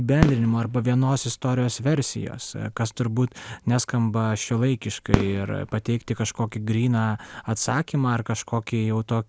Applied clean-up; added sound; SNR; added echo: none; Fireworks; 9 dB; none.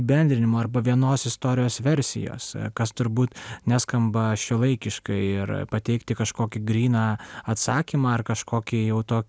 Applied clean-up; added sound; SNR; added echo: none; none; none; none.